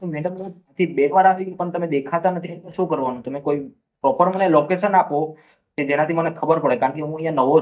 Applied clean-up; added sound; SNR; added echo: neural mask model DeepFilterNet 3.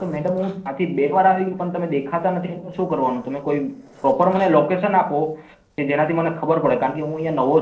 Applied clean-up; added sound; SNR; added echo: neural separator model SepFormer DNS4.